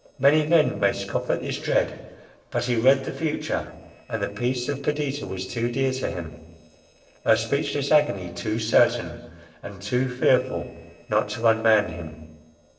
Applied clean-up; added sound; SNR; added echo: neural separator model SepFormer DNS4.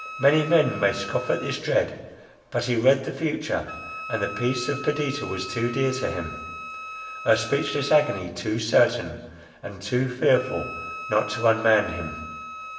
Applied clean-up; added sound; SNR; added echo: none; Wind instrument, woodwind instrument; 13 dB; reverberation time 1.0 s.